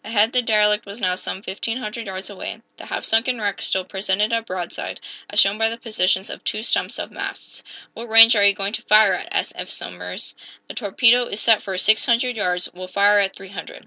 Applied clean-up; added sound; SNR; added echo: none; none; none; none.